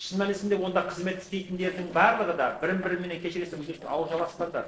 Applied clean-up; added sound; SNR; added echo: neural separator model SepFormer DNS4.